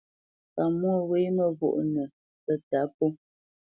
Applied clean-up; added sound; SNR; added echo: none; none; none; none.